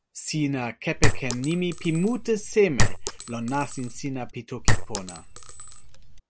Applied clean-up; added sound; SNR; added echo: none; Chink, clink; -4 dB; none.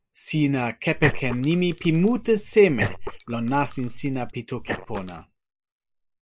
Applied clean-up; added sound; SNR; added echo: neural mask model Resemble Enhance denoiser.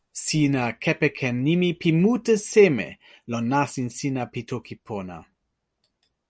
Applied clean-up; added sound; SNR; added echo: none; none; none; none.